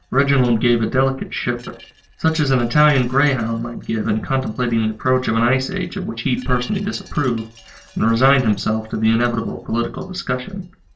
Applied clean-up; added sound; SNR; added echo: neural separator model SepFormer DNS4.